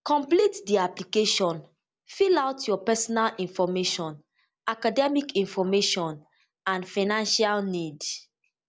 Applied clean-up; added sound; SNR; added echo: none; none; none; none.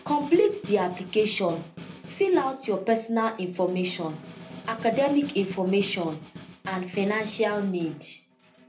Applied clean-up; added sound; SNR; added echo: none; Snare drum; 16 dB; reverberation time 0.3 s.